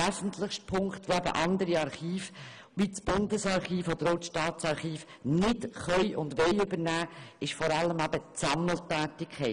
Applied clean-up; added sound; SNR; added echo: none; none; none; none.